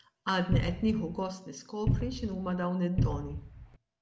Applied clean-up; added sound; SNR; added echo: none; Cupboard open or close; -1 dB; none.